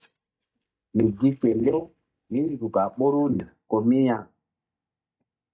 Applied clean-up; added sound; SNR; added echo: neural mask model DeepFilterNet 3.